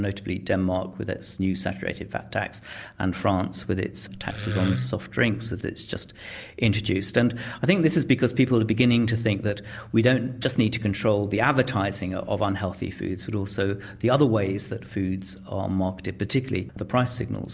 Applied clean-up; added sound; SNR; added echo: none; Wood; 6 dB; none.